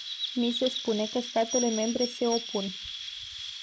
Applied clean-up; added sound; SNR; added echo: none; Chirp, tweet; 6 dB; none.